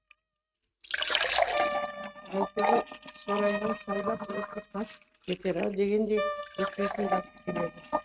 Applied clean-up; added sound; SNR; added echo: neural mask model RNNoise.